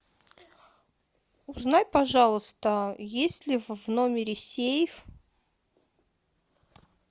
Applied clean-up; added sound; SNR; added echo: none; none; none; none.